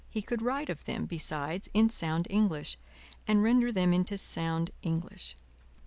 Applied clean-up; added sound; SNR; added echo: none; none; none; none.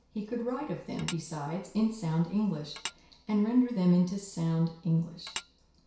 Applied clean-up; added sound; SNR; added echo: none; Tap / Dishes, pots, and pans; 10 dB; reverberation time 0.6 s.